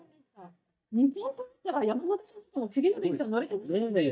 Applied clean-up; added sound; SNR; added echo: neural mask model DeepFilterNet 3.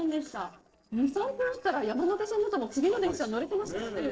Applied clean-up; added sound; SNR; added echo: neural separator model SepFormer DNS4.